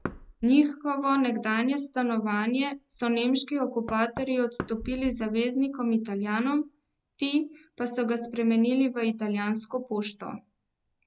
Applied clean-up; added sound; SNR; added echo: none; Knock; 20 dB; none.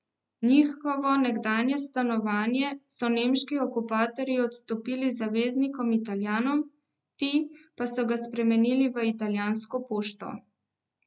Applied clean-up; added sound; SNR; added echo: none; none; none; none.